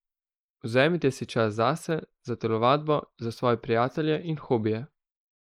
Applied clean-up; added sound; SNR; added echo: neural mask model Resemble Enhance denoiser.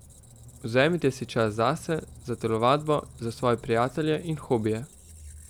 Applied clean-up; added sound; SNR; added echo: none; Squeak; 20 dB; none.